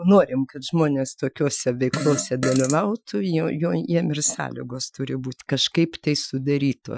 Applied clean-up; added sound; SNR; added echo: classical method Wiener filter.